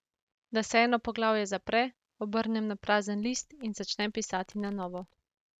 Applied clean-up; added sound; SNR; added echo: neural mask model RNNoise.